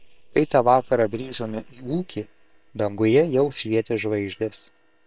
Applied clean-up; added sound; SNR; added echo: neural separator model SepFormer WHAM!.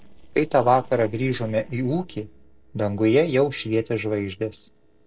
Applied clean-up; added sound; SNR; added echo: neural separator model SepFormer DNS4.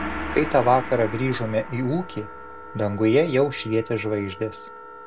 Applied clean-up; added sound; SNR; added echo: none; Wind instrument, woodwind instrument + Gong; 11 dB; none.